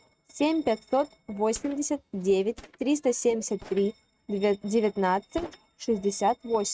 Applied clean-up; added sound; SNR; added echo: neural mask model RNNoise.